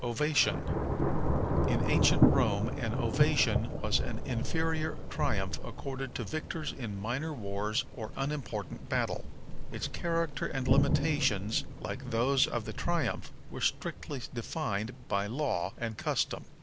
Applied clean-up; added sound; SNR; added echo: none; Thunder / Rain; -1 dB; none.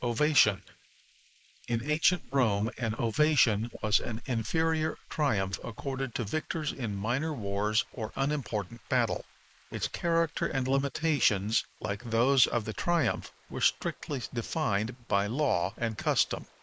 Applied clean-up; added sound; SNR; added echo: neural mask model Resemble Enhance denoiser.